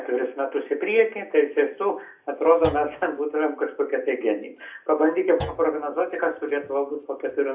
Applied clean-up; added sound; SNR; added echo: none; Thump, thud; 15 dB; reverberation time 0.3 s.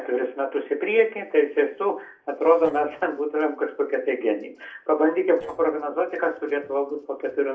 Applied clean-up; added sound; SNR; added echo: neural separator model SepFormer DNS4.